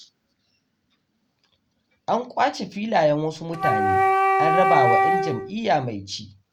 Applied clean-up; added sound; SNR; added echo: none; Wind instrument, woodwind instrument; -4 dB; none.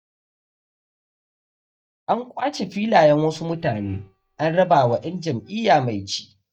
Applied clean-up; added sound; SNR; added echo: neural mask model DeepFilterNet 3.